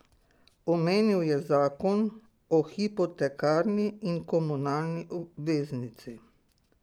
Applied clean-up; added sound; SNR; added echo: none; none; none; none.